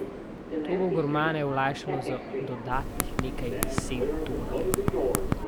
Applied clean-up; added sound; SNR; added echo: none; Typing + Subway, metro, underground; -2 dB; none.